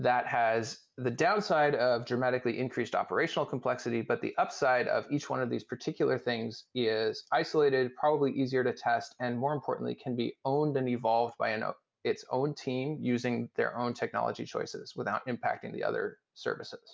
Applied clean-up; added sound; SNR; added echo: none; none; none; none.